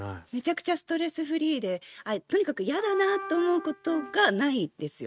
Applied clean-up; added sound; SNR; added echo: neural mask model RNNoise.